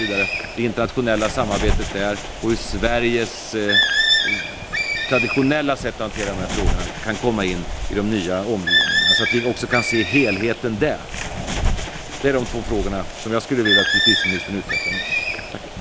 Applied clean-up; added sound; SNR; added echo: none; Bird; 0 dB; none.